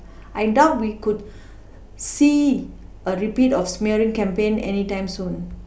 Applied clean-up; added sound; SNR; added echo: none; none; none; none.